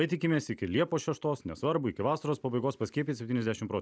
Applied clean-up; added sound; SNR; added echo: none; none; none; none.